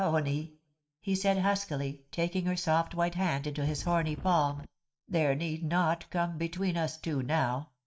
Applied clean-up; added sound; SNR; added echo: neural mask model DeepFilterNet 3.